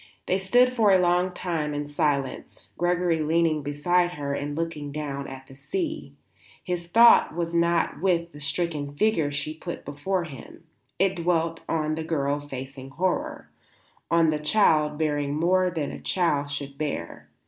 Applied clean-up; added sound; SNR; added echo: none; none; none; none.